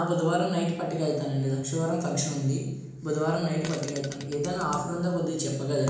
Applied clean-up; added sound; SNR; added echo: none; Fart; 17 dB; reverberation time 1.0 s.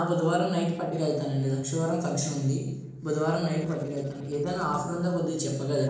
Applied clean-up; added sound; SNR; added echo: neural separator model SepFormer DNS4.